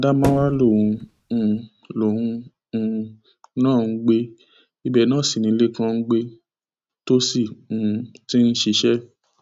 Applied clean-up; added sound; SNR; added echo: neural mask model RNNoise.